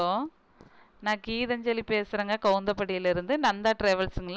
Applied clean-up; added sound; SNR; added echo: none; none; none; none.